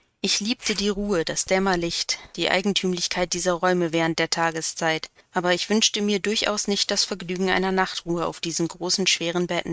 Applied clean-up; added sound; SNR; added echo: neural mask model RNNoise.